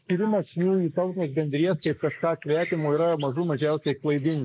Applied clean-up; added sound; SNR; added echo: neural mask model Resemble Enhance denoiser.